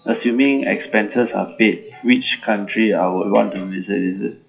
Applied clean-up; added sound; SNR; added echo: classical method WPE with log-MMSE.